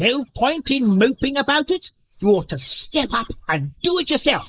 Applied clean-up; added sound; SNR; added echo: neural mask model Resemble Enhance denoiser.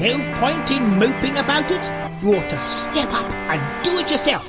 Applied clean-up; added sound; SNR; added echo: none; Guitar; 6 dB; none.